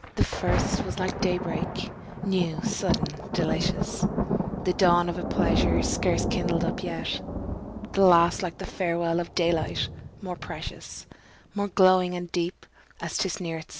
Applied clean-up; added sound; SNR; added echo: none; Thunder; 3 dB; none.